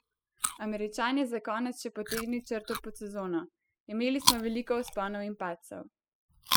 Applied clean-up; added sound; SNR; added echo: classical method spectral subtraction.